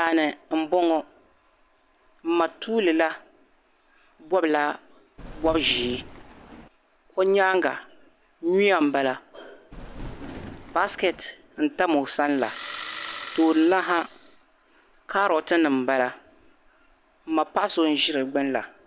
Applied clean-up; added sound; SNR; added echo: none; Thunder + Engine starting; 13 dB; none.